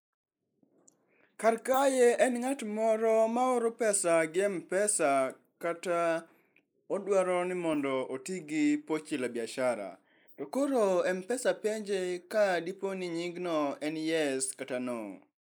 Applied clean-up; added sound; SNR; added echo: neural mask model Resemble Enhance denoiser.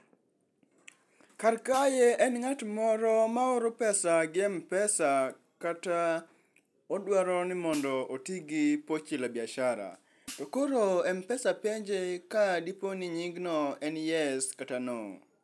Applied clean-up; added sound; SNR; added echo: none; Hi-hat; 16 dB; none.